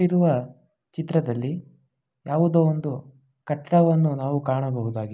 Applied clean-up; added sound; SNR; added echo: none; none; none; none.